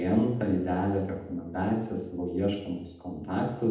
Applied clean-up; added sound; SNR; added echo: none; none; none; reverberation time 0.8 s.